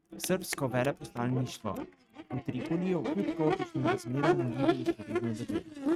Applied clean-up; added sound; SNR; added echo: neural mask model RNNoise.